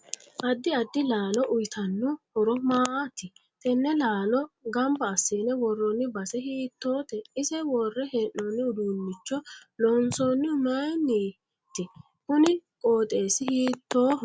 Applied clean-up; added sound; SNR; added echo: none; none; none; none.